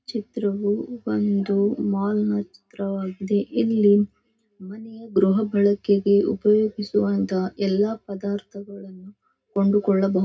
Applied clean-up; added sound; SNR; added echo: none; none; none; reverberation time 0.4 s.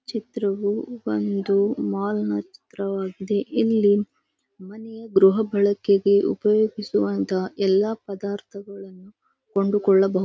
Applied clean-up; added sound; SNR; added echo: none; none; none; none.